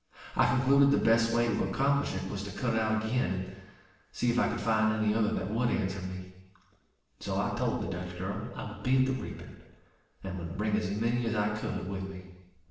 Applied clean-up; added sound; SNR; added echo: none; none; none; reverberation time 1.0 s.